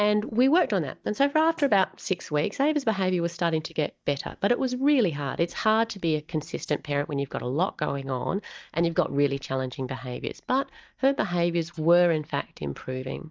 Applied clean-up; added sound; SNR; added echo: neural mask model DeepFilterNet 3.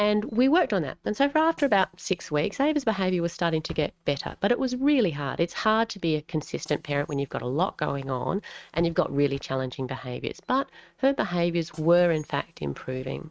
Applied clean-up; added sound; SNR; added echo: neural mask model RNNoise.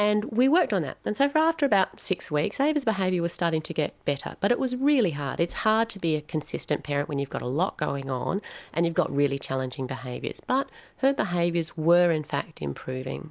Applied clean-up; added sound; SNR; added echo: none; none; none; none.